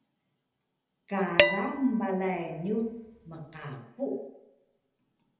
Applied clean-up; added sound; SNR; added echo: none; Dishes, pots, and pans; -2 dB; reverberation time 0.9 s.